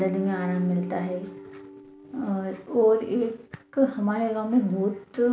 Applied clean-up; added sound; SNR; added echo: none; Guitar; 15 dB; none.